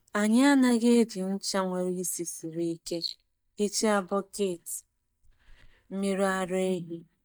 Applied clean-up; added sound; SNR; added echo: neural mask model DeepFilterNet 3.